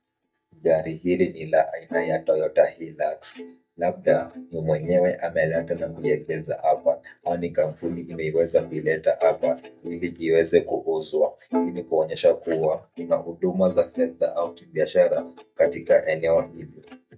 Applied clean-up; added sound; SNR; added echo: neural mask model DeepFilterNet 3.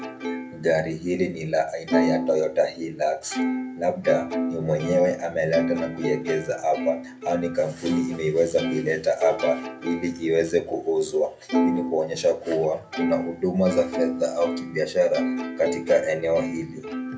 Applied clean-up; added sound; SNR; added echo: none; Plucked string instrument; 5 dB; reverberation time 0.3 s.